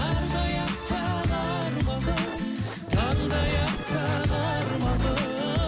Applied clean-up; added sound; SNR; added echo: none; Scratching (performance technique); 13 dB; none.